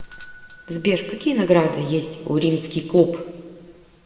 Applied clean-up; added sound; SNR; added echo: none; Bell / Doorbell; 17 dB; reverberation time 1.4 s.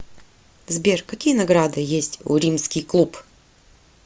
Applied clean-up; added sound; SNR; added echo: none; none; none; none.